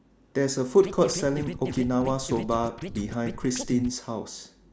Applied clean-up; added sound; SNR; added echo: none; Scratching (performance technique); 9 dB; none.